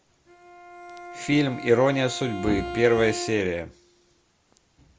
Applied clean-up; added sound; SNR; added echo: none; Thump, thud + Bowed string instrument; 11 dB; none.